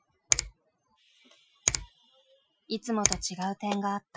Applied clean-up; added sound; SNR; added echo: classical method Wiener filter.